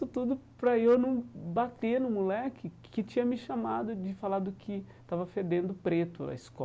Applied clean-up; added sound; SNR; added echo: none; none; none; none.